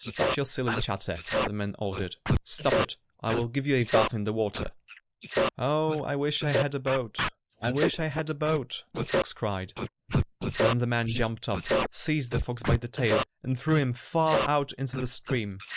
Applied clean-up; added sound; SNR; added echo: neural mask model Resemble Enhance denoiser.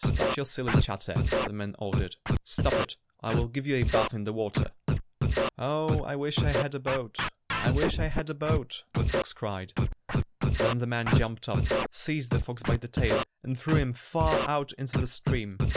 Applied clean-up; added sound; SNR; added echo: none; Scratching (performance technique); -3 dB; none.